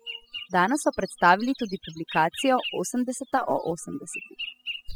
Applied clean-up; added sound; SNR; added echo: classical method spectral subtraction.